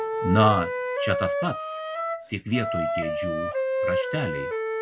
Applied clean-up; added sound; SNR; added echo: none; Wind instrument, woodwind instrument; 0 dB; none.